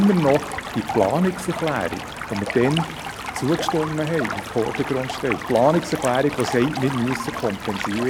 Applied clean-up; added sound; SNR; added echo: none; Stream; 8 dB; none.